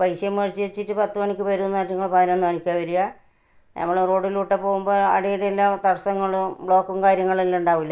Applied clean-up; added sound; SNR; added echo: none; none; none; none.